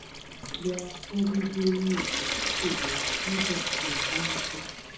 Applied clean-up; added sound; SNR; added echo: none; Trickle, dribble / Sink (filling or washing) / Water tap, faucet; 0 dB; reverberation time 0.6 s.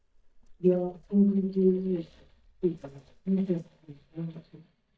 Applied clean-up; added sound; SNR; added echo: neural mask model DeepFilterNet 3.